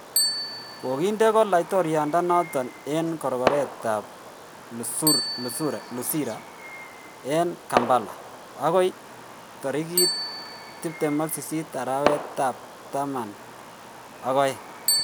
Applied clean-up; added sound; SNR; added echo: none; Bicycle bell + Fireworks; 5 dB; none.